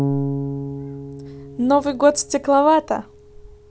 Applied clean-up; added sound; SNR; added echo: none; Bass guitar; 8 dB; none.